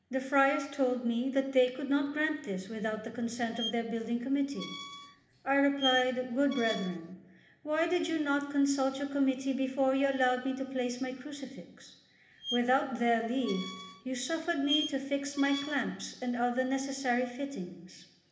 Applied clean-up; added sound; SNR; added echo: none; Squeak; 10 dB; reverberation time 1.0 s.